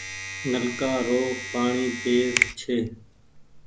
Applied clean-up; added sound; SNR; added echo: none; Finger snapping + Domestic sounds, home sounds; 5 dB; none.